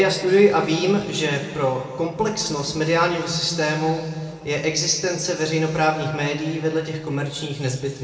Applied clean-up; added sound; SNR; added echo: none; none; none; reverberation time 2.1 s.